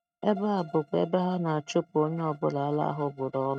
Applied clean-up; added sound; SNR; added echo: neural mask model RNNoise.